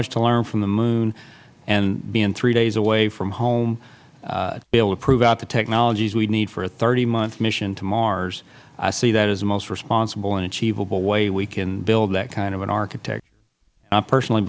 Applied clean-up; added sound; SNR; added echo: none; none; none; none.